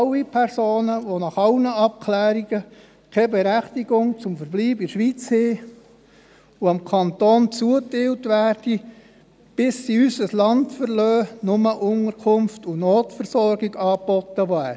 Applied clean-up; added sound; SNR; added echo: none; none; none; none.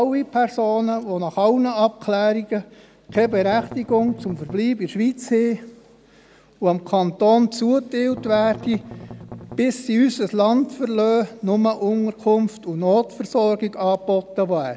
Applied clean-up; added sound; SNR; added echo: none; Strum; 15 dB; none.